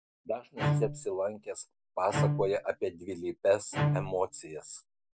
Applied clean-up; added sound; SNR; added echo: none; Bowed string instrument; 1 dB; none.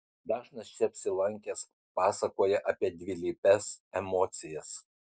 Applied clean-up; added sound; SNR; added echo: none; none; none; none.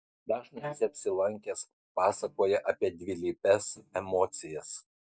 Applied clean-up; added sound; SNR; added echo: neural mask model DeepFilterNet 3.